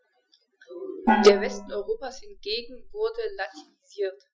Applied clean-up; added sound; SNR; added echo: classical method Wiener filter.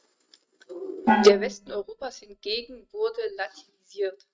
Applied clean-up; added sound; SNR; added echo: neural mask model RNNoise.